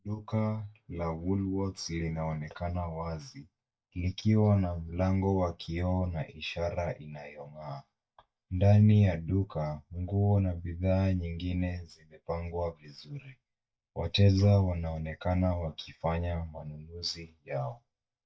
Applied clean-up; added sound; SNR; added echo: neural mask model DeepFilterNet 3.